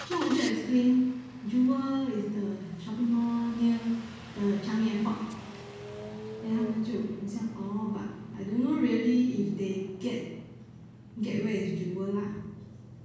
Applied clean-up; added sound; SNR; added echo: none; Engine starting; 17 dB; reverberation time 1.2 s.